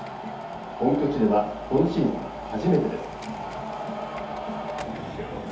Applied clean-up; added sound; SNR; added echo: none; Printer; 17 dB; reverberation time 0.6 s.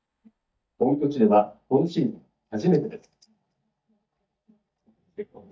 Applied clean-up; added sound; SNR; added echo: neural mask model DeepFilterNet 3.